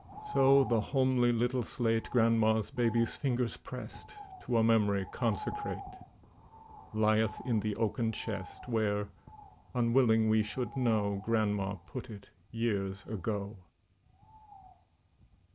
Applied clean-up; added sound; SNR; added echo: none; Bird; 17 dB; none.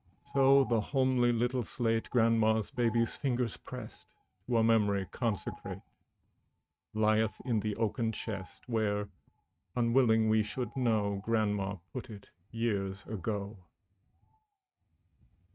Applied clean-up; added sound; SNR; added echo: neural mask model RNNoise.